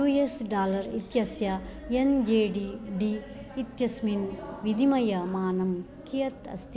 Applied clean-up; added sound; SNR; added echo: none; none; none; none.